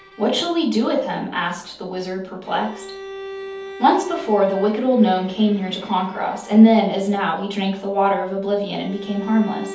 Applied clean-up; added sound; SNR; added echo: none; Bowed string instrument; 18 dB; reverberation time 0.6 s.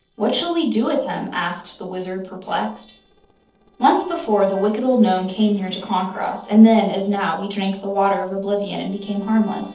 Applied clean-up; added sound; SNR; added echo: neural separator model SepFormer DNS4.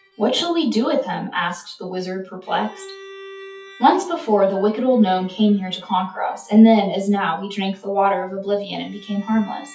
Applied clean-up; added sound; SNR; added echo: classical method WPE with log-MMSE.